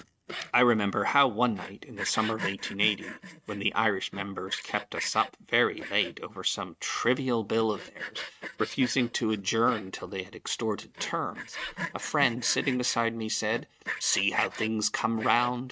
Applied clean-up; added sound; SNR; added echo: neural mask model RNNoise.